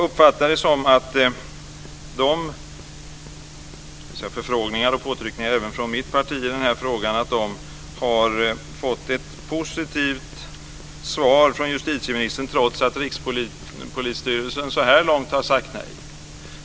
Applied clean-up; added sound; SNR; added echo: none; none; none; none.